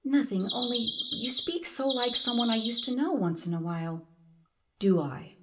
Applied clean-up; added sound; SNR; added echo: none; Bird vocalization, bird call, bird song; 2 dB; reverberation time 0.4 s.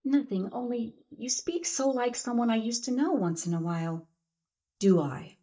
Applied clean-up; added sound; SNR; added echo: neural mask model DeepFilterNet 3.